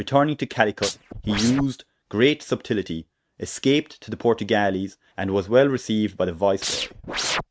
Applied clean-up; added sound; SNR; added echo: neural mask model RNNoise.